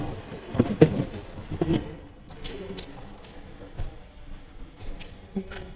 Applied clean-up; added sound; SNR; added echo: neural mask model DeepFilterNet 3.